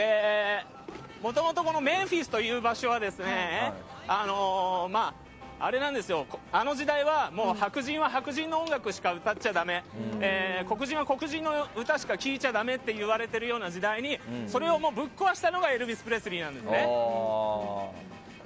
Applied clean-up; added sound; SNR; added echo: none; none; none; none.